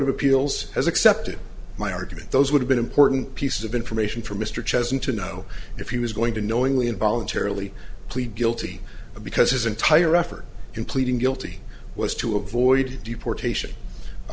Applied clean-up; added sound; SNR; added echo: none; none; none; none.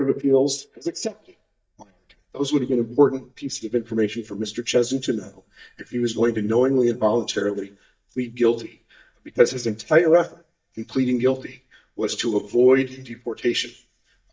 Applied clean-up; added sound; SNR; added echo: neural mask model DeepFilterNet 3.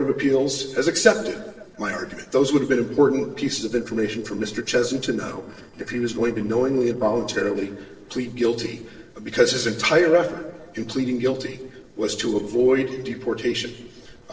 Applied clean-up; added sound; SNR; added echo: neural separator model SepFormer DNS4.